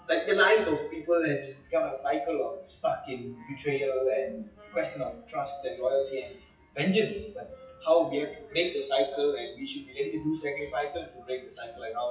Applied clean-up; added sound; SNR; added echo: classical method WPE with log-MMSE.